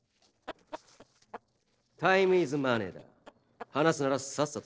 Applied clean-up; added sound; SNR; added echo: neural separator model SepFormer DNS4.